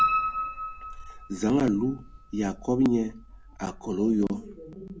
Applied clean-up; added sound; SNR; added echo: none; Piano; 6 dB; none.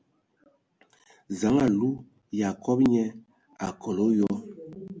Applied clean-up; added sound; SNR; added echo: none; none; none; none.